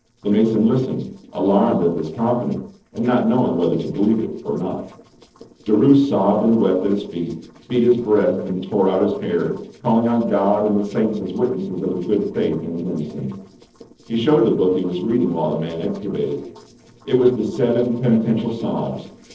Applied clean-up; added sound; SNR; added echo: neural separator model SepFormer DNS4.